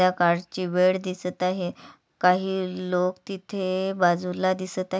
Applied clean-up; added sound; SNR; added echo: none; none; none; none.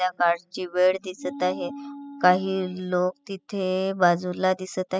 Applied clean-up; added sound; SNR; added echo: classical method spectral subtraction.